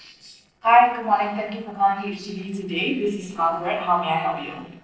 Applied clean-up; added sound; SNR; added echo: neural separator model SepFormer DNS4.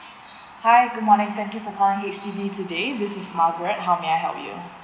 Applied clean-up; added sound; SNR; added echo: none; none; none; none.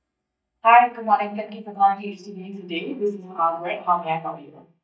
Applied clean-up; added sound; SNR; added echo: neural mask model DeepFilterNet 3.